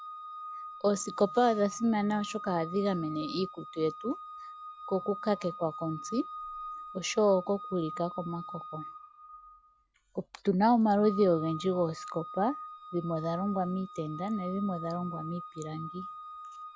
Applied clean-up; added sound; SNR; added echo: none; Organ; 12 dB; none.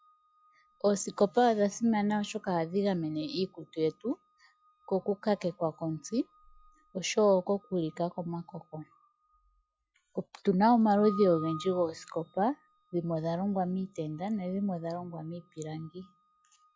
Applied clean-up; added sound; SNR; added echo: classical method log-MMSE.